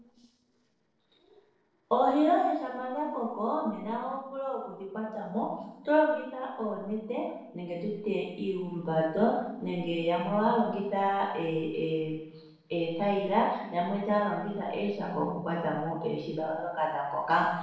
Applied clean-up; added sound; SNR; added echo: neural separator model SepFormer DNS4.